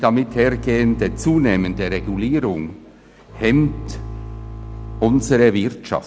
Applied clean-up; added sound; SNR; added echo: none; Bowed string instrument; 12 dB; none.